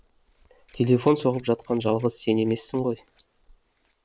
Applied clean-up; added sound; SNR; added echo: neural mask model Resemble Enhance denoiser.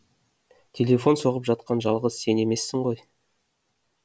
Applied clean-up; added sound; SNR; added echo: none; none; none; none.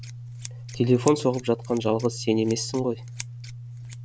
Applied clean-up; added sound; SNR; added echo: none; Scissors; 12 dB; none.